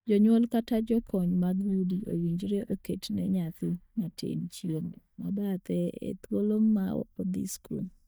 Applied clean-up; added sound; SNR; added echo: neural mask model DeepFilterNet 3.